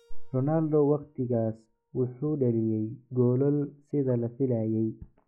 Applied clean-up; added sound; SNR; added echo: classical method log-MMSE.